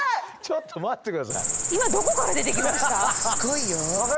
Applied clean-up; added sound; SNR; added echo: none; Cricket; -1 dB; none.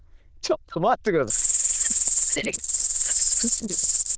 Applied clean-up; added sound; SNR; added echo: neural diffusion model UNIVERSE++.